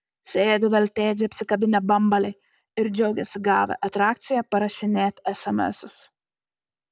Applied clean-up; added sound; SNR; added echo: none; none; none; none.